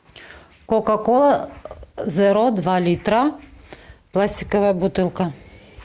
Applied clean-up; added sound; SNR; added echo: none; none; none; none.